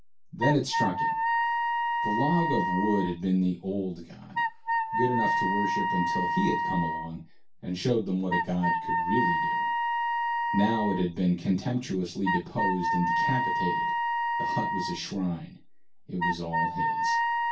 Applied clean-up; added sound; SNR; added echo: none; Wind instrument, woodwind instrument; -1 dB; reverberation time 0.2 s.